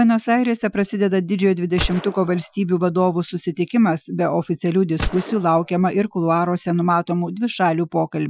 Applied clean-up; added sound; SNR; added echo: classical method Wiener filter.